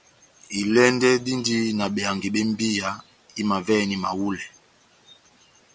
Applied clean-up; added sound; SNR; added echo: none; none; none; none.